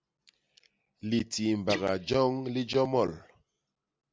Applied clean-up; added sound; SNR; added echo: none; Guitar; 12 dB; none.